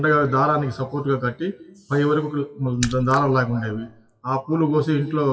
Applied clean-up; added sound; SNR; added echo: classical method WPE with log-MMSE.